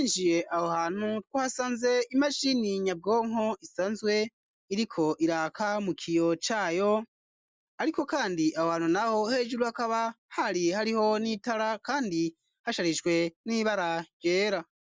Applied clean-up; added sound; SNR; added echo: none; none; none; none.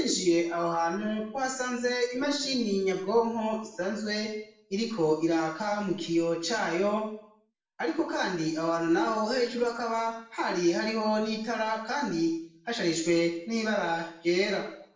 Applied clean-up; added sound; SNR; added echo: none; none; none; reverberation time 0.6 s.